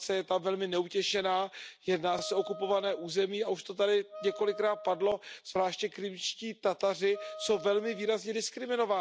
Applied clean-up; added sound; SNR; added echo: none; Wind instrument, woodwind instrument; 14 dB; none.